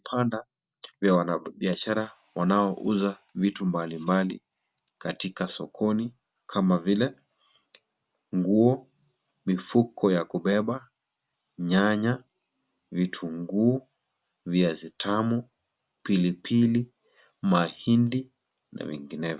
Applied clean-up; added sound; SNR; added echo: none; none; none; none.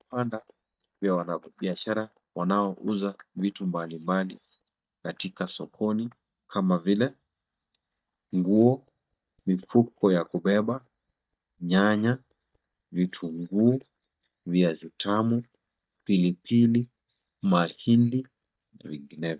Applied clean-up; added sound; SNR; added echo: neural mask model DeepFilterNet 3.